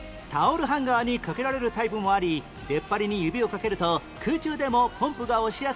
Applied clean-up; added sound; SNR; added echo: none; none; none; none.